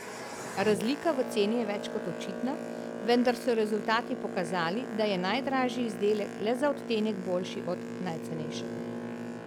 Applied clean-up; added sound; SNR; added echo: none; Boat, Water vehicle; 7 dB; none.